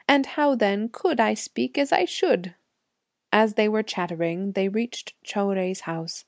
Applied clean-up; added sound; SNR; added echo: none; none; none; none.